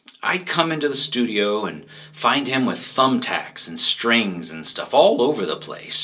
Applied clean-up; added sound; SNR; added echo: none; none; none; reverberation time 0.2 s.